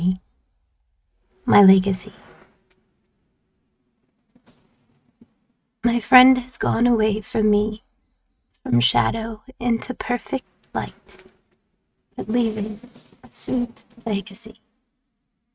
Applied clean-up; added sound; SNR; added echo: neural mask model RNNoise.